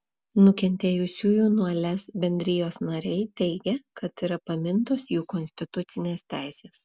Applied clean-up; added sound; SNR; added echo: none; none; none; none.